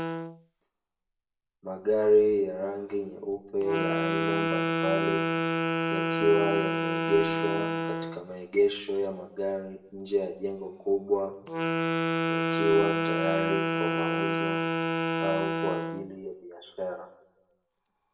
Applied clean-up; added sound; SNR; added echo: none; Wind instrument, woodwind instrument; 0 dB; reverberation time 0.6 s.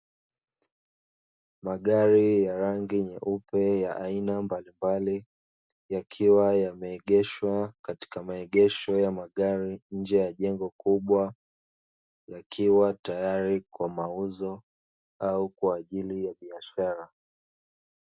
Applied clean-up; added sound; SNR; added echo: none; none; none; none.